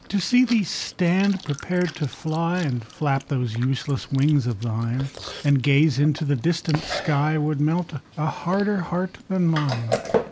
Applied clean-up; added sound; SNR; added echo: none; Chewing, mastication; 12 dB; none.